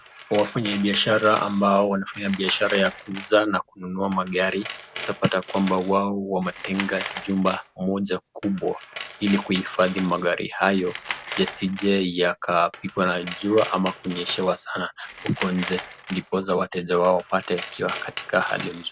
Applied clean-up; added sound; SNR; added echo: none; Tools; 13 dB; none.